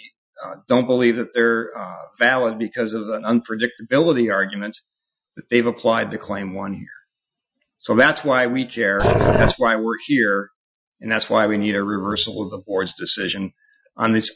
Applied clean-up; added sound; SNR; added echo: classical method Wiener filter.